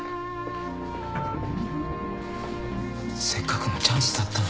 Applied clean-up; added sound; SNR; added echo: none; none; none; none.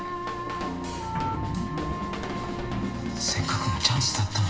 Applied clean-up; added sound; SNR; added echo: none; Drum / Drum kit; 9 dB; reverberation time 0.7 s.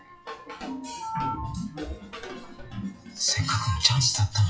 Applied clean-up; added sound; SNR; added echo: classical method WPE with log-MMSE.